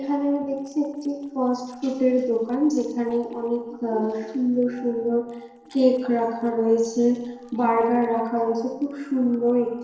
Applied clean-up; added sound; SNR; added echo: neural separator model SepFormer DNS4.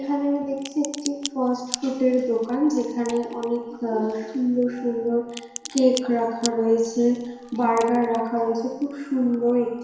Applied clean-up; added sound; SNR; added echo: none; Crack; 17 dB; reverberation time 1.0 s.